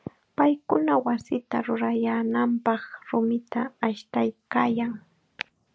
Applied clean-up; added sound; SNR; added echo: none; none; none; none.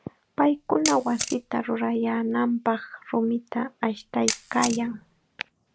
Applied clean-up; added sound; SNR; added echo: none; Camera; 8 dB; none.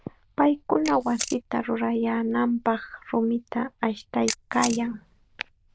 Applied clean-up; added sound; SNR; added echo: neural diffusion model UNIVERSE++.